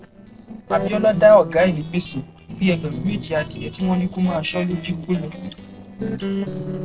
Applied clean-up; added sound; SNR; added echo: neural separator model SepFormer DNS4.